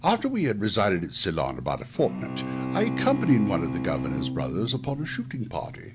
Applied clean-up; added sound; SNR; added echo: none; Bowed string instrument; 4 dB; none.